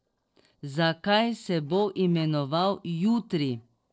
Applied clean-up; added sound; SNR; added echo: neural separator model SepFormer DNS4.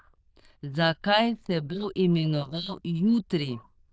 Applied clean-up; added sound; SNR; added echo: neural diffusion model UNIVERSE++.